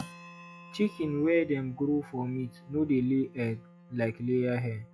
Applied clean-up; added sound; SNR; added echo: classical method log-MMSE.